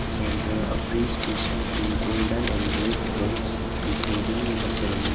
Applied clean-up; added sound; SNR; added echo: none; Wind; -4 dB; reverberation time 2.0 s.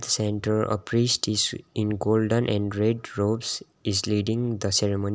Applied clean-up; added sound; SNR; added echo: none; none; none; none.